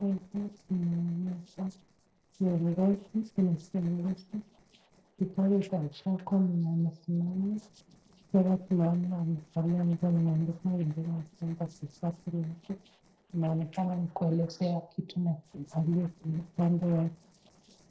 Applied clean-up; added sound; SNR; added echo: neural separator model SepFormer DNS4.